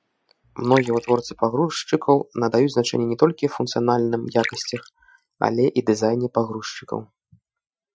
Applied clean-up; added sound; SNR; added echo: classical method Wiener filter.